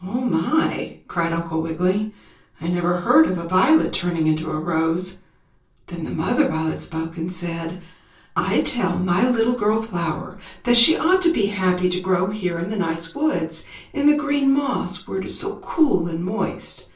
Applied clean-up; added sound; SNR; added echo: none; none; none; reverberation time 0.3 s.